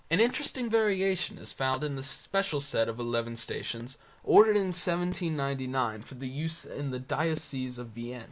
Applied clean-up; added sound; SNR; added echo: none; none; none; none.